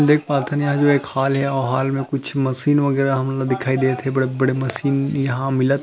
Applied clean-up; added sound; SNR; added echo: none; Chink, clink; 19 dB; none.